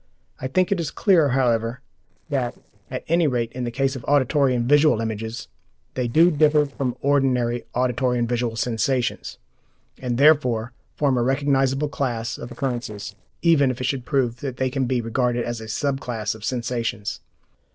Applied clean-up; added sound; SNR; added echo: neural separator model SepFormer DNS4.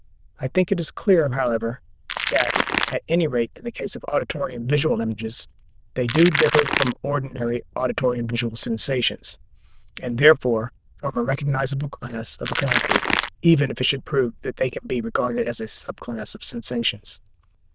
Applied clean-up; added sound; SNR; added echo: neural diffusion model UNIVERSE++.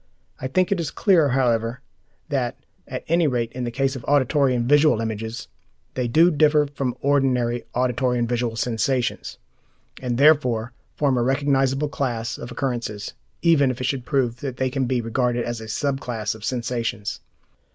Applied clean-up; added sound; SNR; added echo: none; none; none; none.